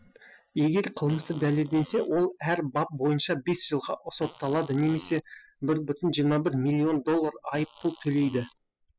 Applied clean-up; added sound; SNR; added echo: classical method spectral subtraction.